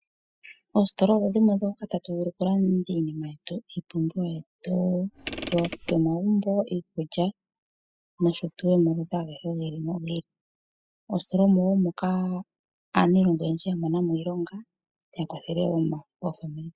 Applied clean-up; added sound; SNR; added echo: classical method spectral subtraction.